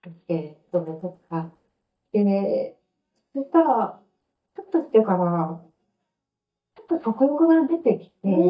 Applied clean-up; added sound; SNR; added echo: neural mask model DeepFilterNet 3.